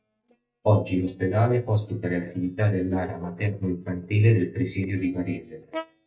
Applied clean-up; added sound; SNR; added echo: neural mask model DeepFilterNet 3.